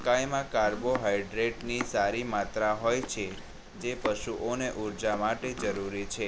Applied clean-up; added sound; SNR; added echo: none; Domestic sounds, home sounds; 14 dB; none.